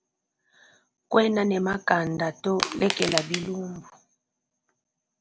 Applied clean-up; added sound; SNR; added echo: none; Crushing; 4 dB; none.